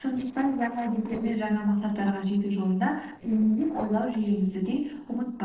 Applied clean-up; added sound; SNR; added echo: neural separator model SepFormer DNS4.